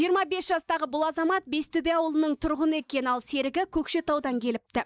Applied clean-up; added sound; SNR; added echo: neural mask model Resemble Enhance denoiser.